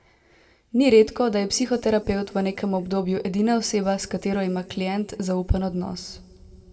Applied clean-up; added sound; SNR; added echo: none; none; none; reverberation time 0.9 s.